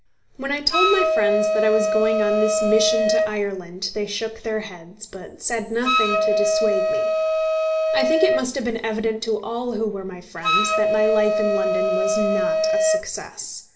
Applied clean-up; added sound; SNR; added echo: none; Wind instrument, woodwind instrument; -3 dB; reverberation time 0.5 s.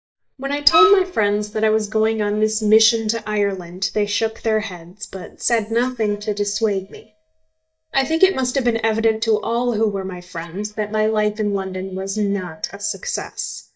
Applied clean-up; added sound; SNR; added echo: neural mask model DeepFilterNet 3.